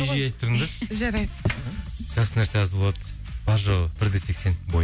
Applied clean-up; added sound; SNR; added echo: none; none; none; none.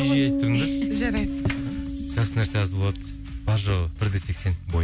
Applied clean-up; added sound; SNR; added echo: none; Bass guitar; 4 dB; none.